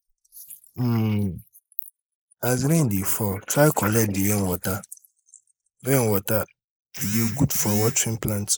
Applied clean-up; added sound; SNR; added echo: neural mask model Resemble Enhance denoiser.